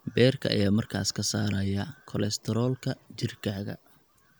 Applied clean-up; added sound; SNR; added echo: none; none; none; none.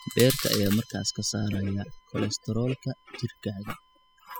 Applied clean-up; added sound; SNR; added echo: classical method spectral subtraction.